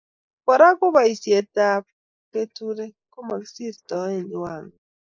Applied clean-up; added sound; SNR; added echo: neural mask model Resemble Enhance denoiser.